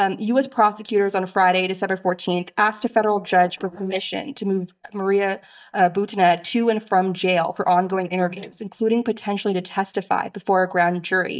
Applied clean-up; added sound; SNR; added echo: neural mask model DeepFilterNet 3.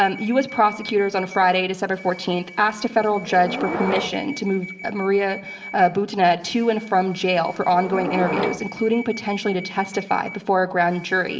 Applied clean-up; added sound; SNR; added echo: none; Subway, metro, underground / Door; 11 dB; reverberation time 1.0 s.